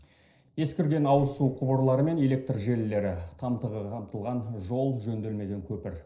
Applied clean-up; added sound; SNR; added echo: neural separator model SepFormer DNS4.